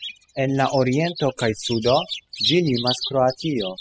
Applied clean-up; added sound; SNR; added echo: classical method spectral subtraction.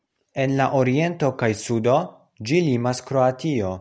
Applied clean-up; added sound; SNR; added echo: none; none; none; none.